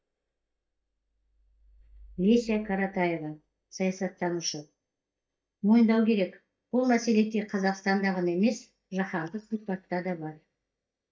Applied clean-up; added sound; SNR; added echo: neural mask model DeepFilterNet 3.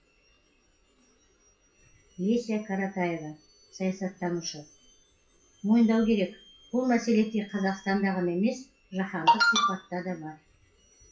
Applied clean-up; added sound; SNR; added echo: classical method WPE with log-MMSE.